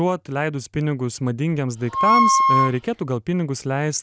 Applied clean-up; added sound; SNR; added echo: none; Wind instrument, woodwind instrument; -4 dB; none.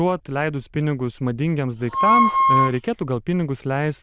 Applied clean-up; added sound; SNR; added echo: neural diffusion model UNIVERSE++.